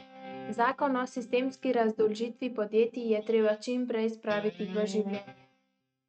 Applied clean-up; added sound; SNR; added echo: neural mask model RNNoise.